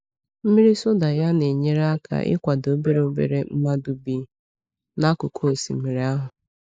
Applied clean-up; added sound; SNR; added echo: neural mask model Resemble Enhance denoiser.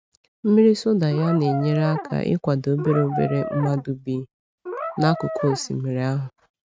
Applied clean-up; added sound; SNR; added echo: neural mask model RNNoise.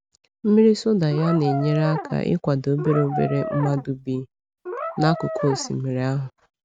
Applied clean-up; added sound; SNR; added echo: none; Brass instrument; 8 dB; none.